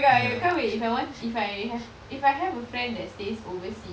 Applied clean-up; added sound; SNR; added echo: none; none; none; none.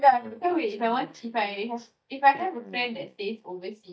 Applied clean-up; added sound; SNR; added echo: neural mask model DeepFilterNet 3.